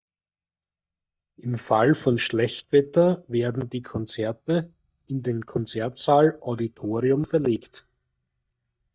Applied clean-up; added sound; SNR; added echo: neural mask model DeepFilterNet 3.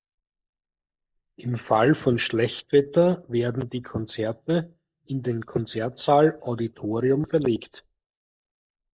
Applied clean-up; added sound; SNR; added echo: neural mask model Resemble Enhance denoiser.